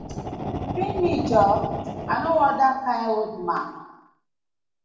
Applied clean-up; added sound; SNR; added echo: none; Fire; 8 dB; reverberation time 0.8 s.